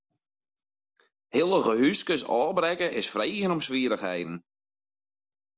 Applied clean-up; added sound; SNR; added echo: none; none; none; none.